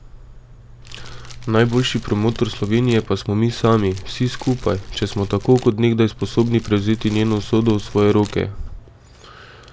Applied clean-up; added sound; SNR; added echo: none; Fire; 15 dB; none.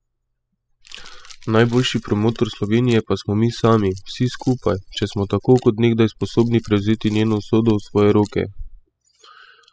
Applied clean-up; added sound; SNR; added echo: classical method spectral subtraction.